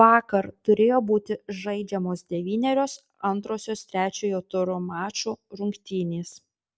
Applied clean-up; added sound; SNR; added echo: none; none; none; none.